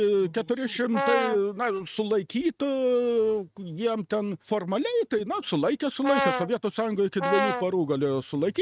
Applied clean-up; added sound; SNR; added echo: neural mask model RNNoise.